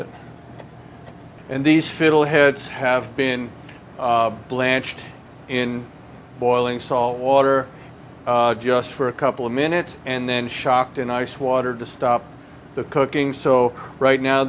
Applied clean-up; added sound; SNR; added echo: none; none; none; none.